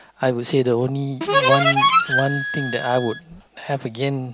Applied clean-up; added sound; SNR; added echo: none; Harmonica; -5 dB; none.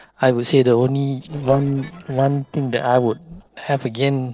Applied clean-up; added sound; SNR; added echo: neural separator model SepFormer DNS4.